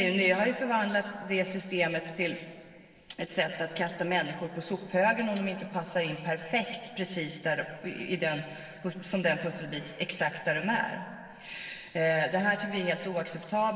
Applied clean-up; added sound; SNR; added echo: none; none; none; reverberation time 2.5 s.